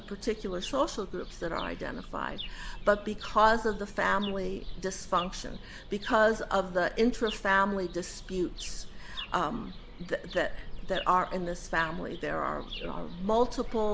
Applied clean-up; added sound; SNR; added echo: none; Chirp, tweet; 18 dB; none.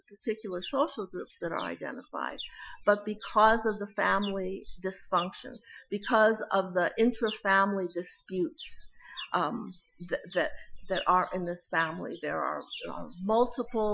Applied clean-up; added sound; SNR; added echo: classical method Wiener filter.